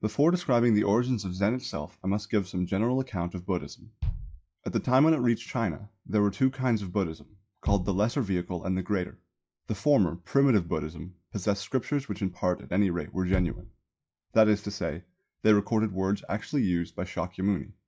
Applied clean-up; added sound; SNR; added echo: classical method log-MMSE.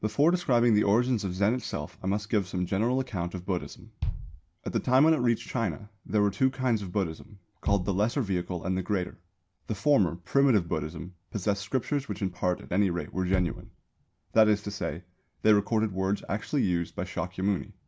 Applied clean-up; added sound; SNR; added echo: none; Bass drum; 10 dB; none.